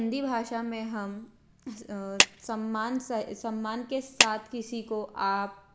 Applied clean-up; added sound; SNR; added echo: none; Clapping; -3 dB; none.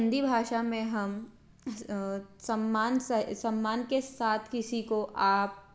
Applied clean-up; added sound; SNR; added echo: none; none; none; none.